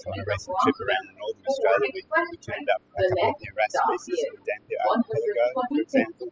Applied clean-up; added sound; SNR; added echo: classical method spectral subtraction.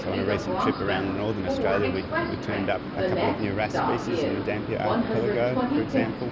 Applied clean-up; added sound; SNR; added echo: none; Subway, metro, underground; -1 dB; none.